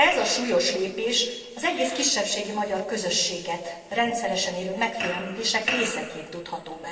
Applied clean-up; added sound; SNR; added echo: neural separator model SepFormer DNS4.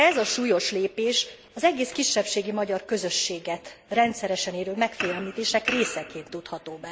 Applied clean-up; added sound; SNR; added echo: none; none; none; none.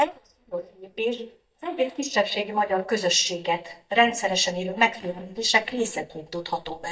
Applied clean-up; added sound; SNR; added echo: neural mask model DeepFilterNet 3.